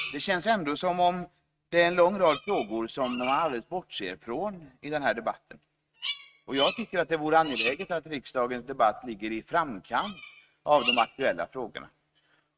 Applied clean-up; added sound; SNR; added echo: neural mask model RNNoise.